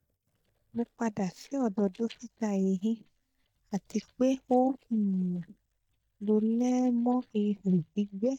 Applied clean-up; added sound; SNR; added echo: neural mask model DeepFilterNet 3.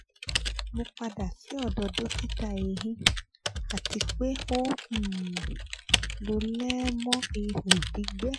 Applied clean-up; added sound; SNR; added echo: classical method Wiener filter.